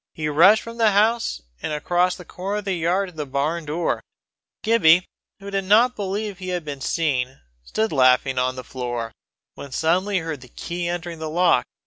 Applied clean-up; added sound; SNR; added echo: none; none; none; none.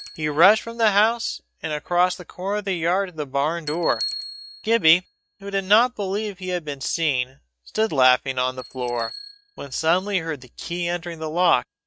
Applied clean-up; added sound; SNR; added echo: neural mask model RNNoise.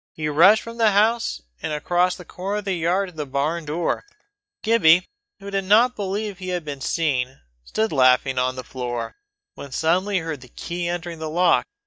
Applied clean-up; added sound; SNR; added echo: neural mask model DeepFilterNet 3.